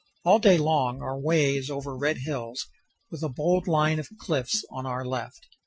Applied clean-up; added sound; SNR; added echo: classical method Wiener filter.